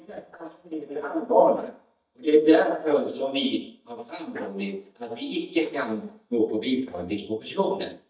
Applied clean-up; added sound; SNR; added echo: neural mask model DeepFilterNet 3.